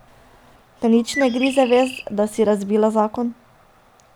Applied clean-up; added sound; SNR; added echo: none; Bird; 12 dB; none.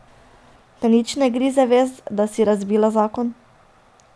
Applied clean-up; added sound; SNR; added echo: none; none; none; none.